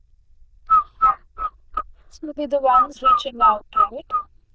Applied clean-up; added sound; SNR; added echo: neural diffusion model UNIVERSE++.